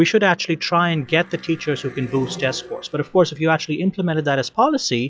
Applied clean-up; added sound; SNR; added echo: classical method log-MMSE.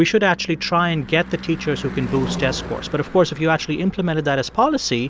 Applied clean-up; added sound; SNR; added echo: none; Car passing by / Engine / Truck; 13 dB; none.